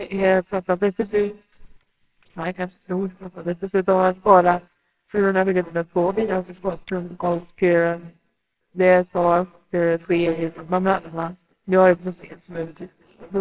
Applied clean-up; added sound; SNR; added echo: neural separator model SepFormer WHAMR!.